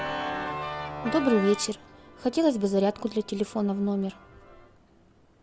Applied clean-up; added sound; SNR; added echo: none; Organ; 9 dB; none.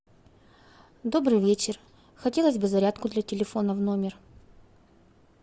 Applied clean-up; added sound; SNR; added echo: none; none; none; none.